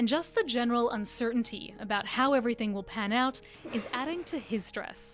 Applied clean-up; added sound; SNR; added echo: none; Cough; 16 dB; none.